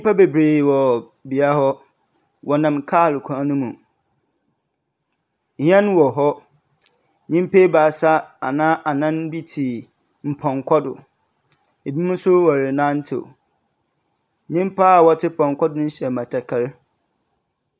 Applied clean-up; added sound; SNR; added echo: none; none; none; none.